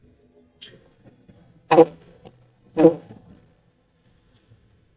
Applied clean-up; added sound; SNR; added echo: neural mask model DeepFilterNet 3.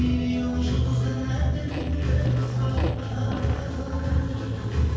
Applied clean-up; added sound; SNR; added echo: neural separator model SepFormer DNS4.